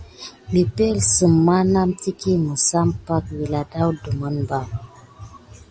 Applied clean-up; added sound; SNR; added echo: none; none; none; none.